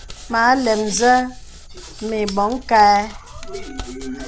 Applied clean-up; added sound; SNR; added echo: none; Hands; 14 dB; none.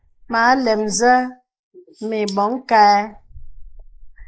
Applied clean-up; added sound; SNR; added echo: neural mask model Resemble Enhance denoiser.